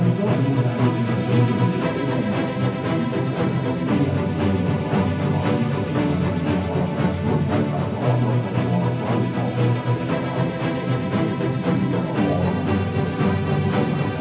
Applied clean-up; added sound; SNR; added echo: none; Musical instrument; -4 dB; reverberation time 0.9 s.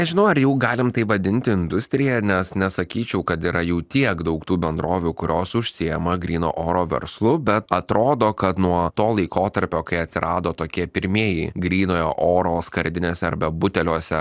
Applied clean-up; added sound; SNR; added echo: none; none; none; none.